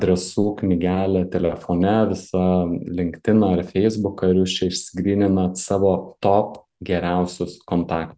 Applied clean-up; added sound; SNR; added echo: none; none; none; none.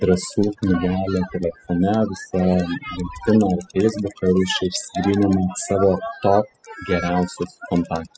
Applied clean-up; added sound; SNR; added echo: classical method spectral subtraction.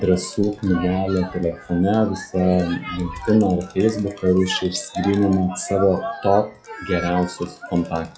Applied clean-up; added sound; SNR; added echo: classical method log-MMSE.